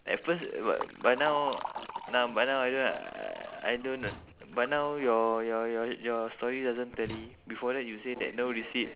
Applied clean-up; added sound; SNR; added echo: none; Slam / Tools + Liquid; 14 dB; none.